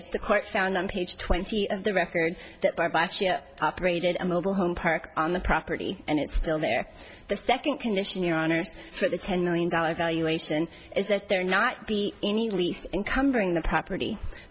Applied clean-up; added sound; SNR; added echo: none; none; none; none.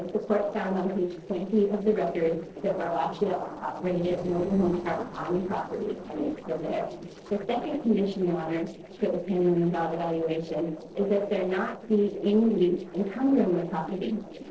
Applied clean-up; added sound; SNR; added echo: neural separator model SepFormer DNS4.